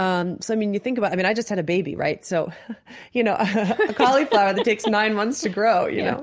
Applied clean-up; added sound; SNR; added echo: none; none; none; none.